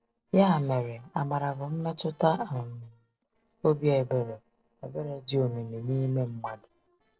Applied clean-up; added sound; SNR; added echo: neural separator model SepFormer DNS4.